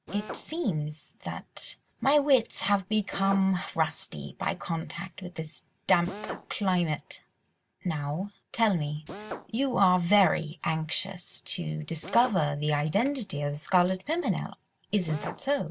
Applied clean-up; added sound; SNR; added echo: none; Drill; 18 dB; none.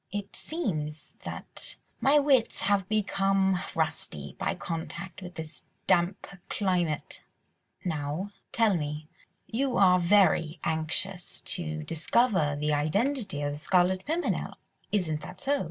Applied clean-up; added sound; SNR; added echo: none; none; none; none.